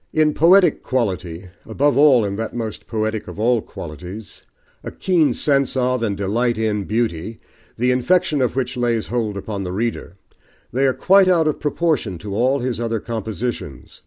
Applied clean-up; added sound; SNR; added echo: none; none; none; none.